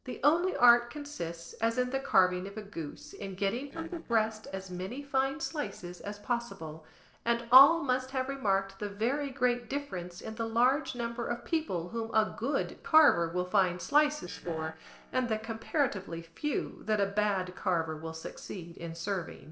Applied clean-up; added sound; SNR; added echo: neural separator model SepFormer DNS4.